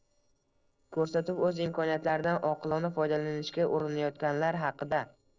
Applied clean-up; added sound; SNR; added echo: neural separator model SepFormer DNS4.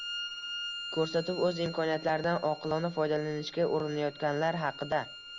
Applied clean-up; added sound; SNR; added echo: none; Bowed string instrument; 11 dB; none.